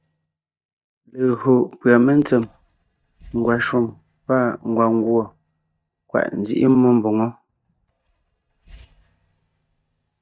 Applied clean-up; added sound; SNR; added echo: neural mask model DeepFilterNet 3.